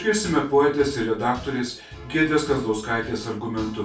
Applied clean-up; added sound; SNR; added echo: none; none; none; reverberation time 0.3 s.